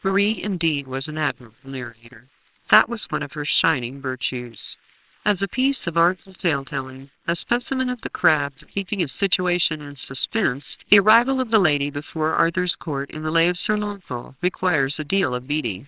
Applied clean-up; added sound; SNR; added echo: neural separator model SepFormer WHAMR!.